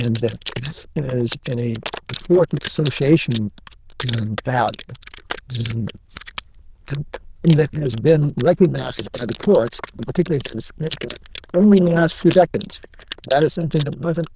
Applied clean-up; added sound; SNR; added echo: neural diffusion model UNIVERSE++.